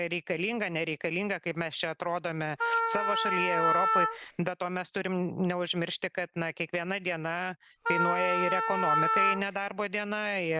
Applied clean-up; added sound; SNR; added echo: none; Wind instrument, woodwind instrument; -3 dB; none.